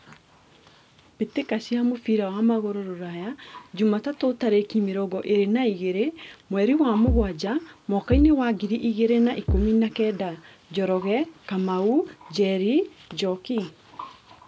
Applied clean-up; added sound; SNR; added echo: none; Bass drum; 1 dB; none.